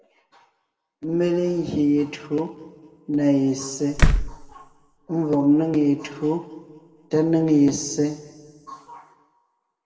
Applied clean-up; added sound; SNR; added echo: none; Slam; -2 dB; reverberation time 1.7 s.